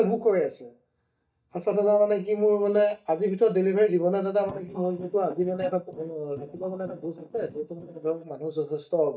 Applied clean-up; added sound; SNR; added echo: neural mask model DeepFilterNet 3.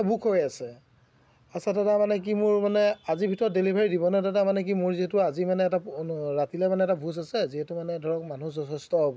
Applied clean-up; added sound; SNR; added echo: none; none; none; none.